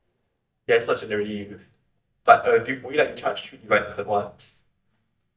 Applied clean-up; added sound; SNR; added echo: neural mask model DeepFilterNet 3.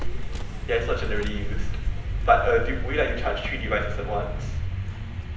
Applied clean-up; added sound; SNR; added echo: none; Vehicle; -1 dB; reverberation time 0.8 s.